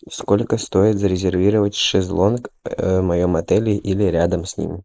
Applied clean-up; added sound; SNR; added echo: neural mask model Resemble Enhance denoiser.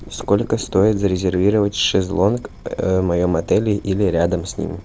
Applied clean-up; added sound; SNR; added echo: none; Drip / Water tap, faucet; 18 dB; none.